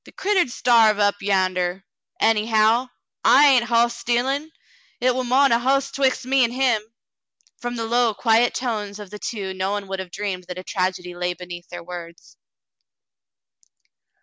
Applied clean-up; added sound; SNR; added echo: none; none; none; none.